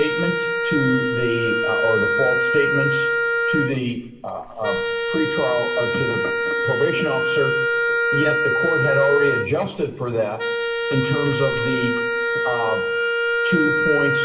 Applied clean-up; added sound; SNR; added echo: none; Wind instrument, woodwind instrument; -2 dB; reverberation time 0.7 s.